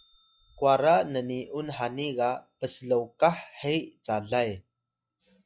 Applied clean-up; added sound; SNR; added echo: classical method log-MMSE.